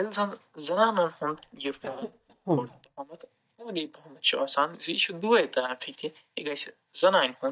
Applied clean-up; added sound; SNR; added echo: neural mask model DeepFilterNet 3.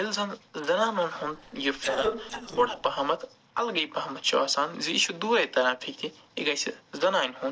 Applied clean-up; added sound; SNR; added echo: neural separator model SepFormer DNS4.